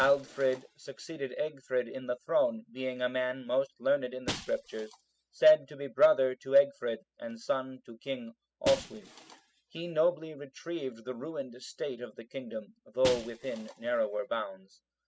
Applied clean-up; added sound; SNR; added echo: classical method spectral subtraction.